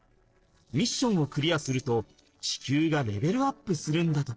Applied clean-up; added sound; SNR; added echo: neural separator model SepFormer DNS4.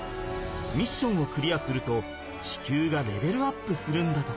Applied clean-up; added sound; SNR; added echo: none; none; none; none.